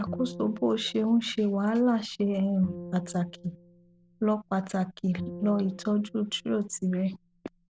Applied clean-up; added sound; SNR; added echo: none; Bowed string instrument; 16 dB; none.